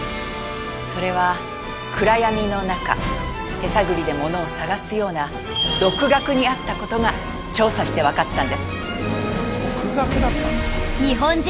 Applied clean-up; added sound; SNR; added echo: none; none; none; none.